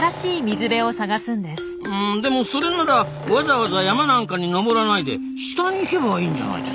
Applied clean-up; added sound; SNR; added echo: none; Tools; 17 dB; none.